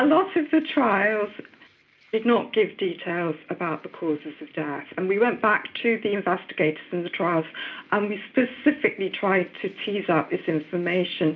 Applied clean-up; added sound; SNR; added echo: none; none; none; none.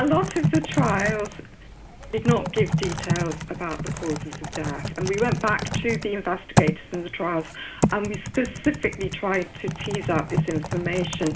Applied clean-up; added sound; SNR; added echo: none; Typing; 1 dB; none.